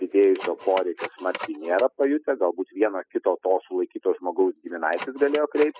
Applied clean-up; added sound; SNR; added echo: classical method spectral subtraction.